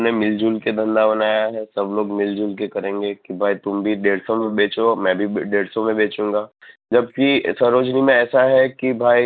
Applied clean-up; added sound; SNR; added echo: neural mask model Resemble Enhance denoiser.